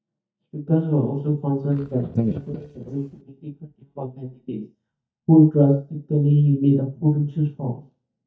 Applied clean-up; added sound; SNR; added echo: neural mask model DeepFilterNet 3.